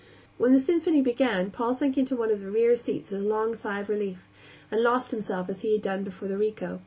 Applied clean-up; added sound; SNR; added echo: none; none; none; none.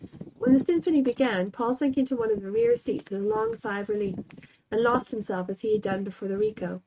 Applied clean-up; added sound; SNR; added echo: neural mask model RNNoise.